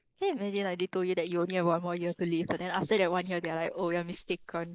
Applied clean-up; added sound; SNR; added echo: neural mask model Resemble Enhance denoiser.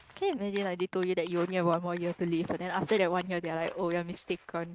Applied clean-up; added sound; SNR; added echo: neural mask model RNNoise.